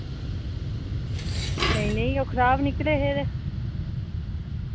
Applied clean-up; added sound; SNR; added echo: none; Dishes, pots, and pans + Fixed-wing aircraft, airplane; -1 dB; none.